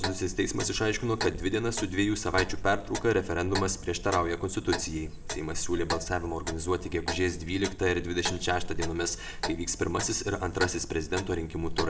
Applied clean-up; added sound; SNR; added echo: none; Clock; 6 dB; reverberation time 0.9 s.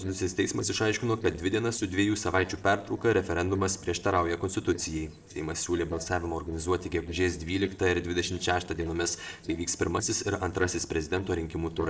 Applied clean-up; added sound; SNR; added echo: neural separator model SepFormer DNS4.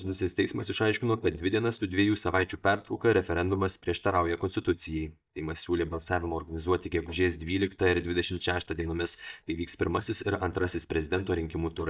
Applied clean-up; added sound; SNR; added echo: neural mask model DeepFilterNet 3.